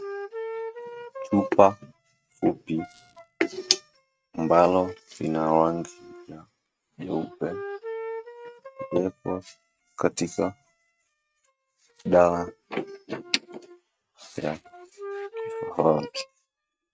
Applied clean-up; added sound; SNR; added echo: neural mask model RNNoise.